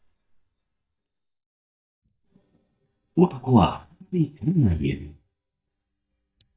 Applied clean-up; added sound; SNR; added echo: neural mask model DeepFilterNet 3.